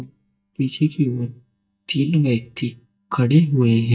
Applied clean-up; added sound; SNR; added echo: neural mask model DeepFilterNet 3.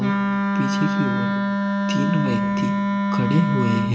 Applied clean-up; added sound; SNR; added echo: none; Wind instrument, woodwind instrument; -4 dB; reverberation time 1.0 s.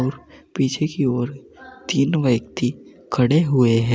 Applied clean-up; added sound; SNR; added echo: none; none; none; none.